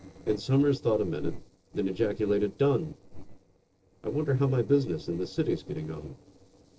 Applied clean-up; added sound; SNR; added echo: neural separator model SepFormer DNS4.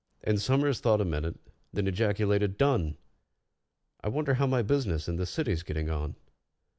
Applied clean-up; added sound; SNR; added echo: none; none; none; none.